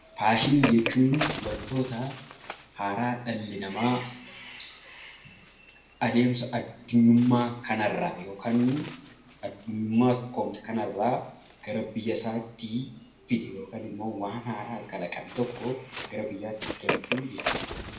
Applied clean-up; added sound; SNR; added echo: none; Bird; 9 dB; reverberation time 0.6 s.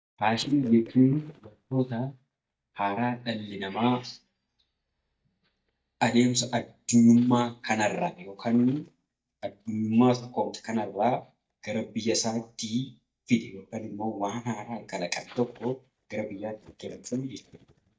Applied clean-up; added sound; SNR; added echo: neural mask model DeepFilterNet 3.